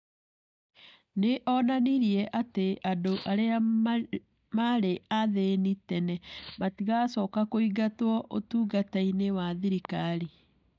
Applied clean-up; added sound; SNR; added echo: neural mask model DeepFilterNet 3.